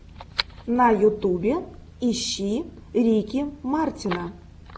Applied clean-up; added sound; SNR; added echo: none; none; none; none.